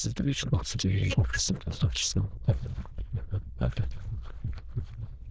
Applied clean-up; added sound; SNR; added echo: neural diffusion model UNIVERSE++.